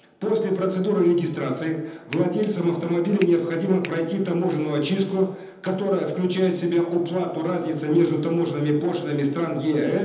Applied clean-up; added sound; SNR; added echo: none; Finger snapping; 17 dB; reverberation time 0.9 s.